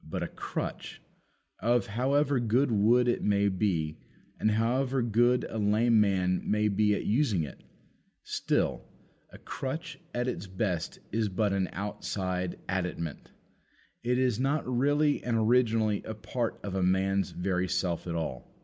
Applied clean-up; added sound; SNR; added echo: none; none; none; none.